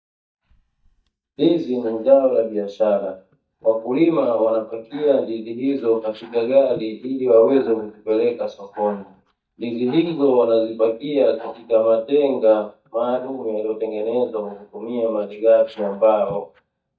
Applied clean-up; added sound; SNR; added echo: neural mask model DeepFilterNet 3.